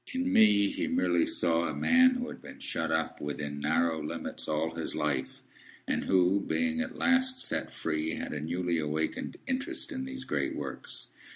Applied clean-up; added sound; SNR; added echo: none; none; none; none.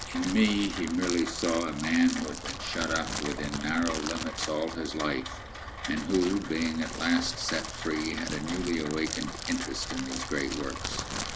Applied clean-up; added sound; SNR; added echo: none; Rain + Crackle; 6 dB; none.